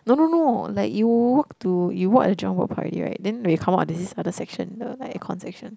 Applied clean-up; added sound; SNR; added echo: none; none; none; none.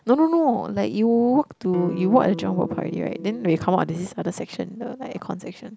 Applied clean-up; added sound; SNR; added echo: none; Electric guitar; 12 dB; none.